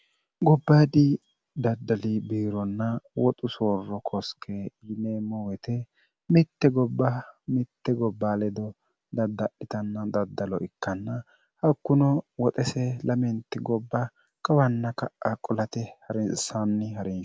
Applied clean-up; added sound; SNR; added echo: none; none; none; none.